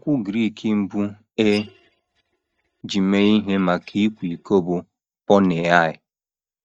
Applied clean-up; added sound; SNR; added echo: neural mask model DeepFilterNet 3.